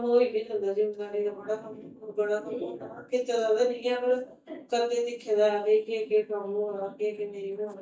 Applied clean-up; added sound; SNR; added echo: neural mask model DeepFilterNet 3.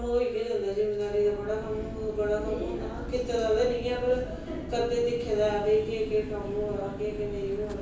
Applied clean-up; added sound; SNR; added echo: none; Mechanical fan; 9 dB; reverberation time 0.6 s.